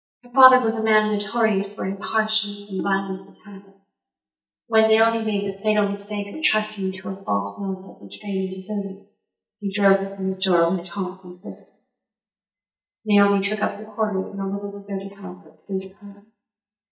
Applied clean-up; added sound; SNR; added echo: neural mask model DeepFilterNet 3.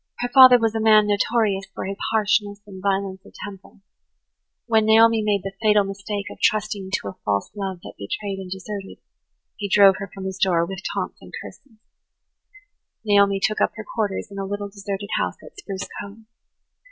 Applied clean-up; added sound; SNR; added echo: none; none; none; none.